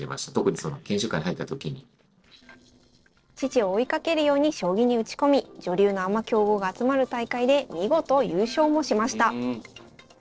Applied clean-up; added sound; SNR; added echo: neural separator model SepFormer DNS4.